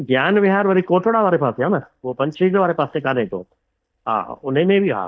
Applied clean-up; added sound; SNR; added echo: neural mask model DeepFilterNet 3.